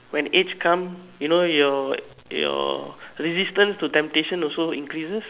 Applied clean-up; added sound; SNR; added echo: none; none; none; none.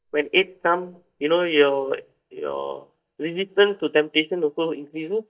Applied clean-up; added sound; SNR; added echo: neural mask model DeepFilterNet 3.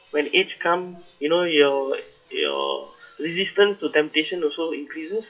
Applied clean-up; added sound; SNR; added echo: classical method WPE with log-MMSE.